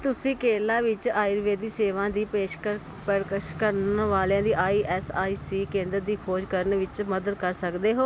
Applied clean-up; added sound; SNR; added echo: none; none; none; none.